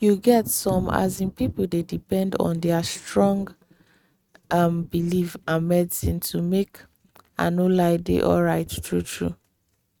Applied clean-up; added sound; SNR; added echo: neural mask model RNNoise.